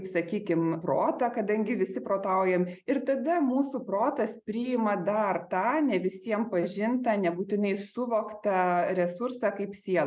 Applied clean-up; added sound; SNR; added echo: none; none; none; none.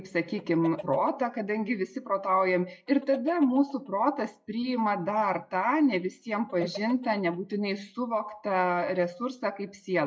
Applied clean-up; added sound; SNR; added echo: classical method WPE with log-MMSE.